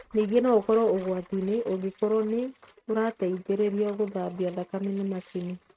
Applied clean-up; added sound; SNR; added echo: neural mask model RNNoise.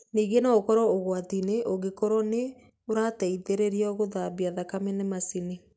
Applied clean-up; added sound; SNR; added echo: none; none; none; none.